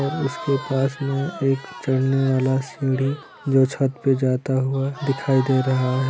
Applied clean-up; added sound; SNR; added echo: none; Crowd; 16 dB; none.